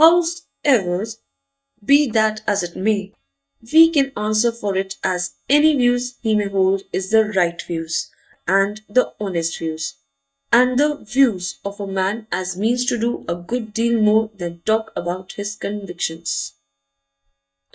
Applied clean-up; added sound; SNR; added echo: neural mask model DeepFilterNet 3.